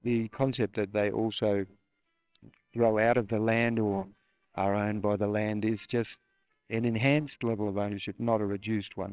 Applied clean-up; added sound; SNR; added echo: neural separator model SepFormer WHAMR!.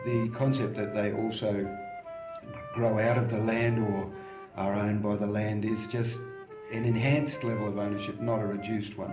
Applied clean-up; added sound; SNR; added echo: none; Wind instrument, woodwind instrument; 13 dB; reverberation time 0.5 s.